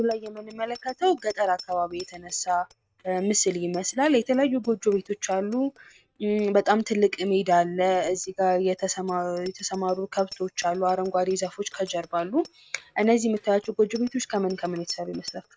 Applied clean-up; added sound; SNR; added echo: neural mask model RNNoise.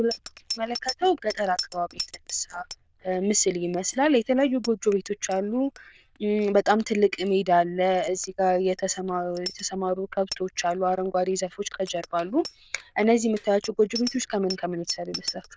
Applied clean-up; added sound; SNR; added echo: neural diffusion model UNIVERSE++.